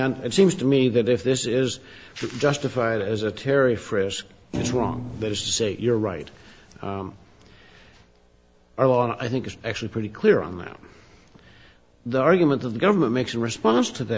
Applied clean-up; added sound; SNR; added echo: none; Thump, thud; 8 dB; none.